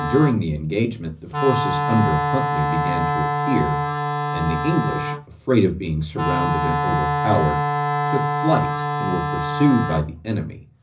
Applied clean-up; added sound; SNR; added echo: none; Wind instrument, woodwind instrument; 1 dB; reverberation time 0.4 s.